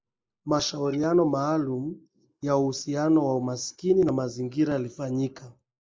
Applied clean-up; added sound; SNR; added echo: neural mask model Resemble Enhance denoiser.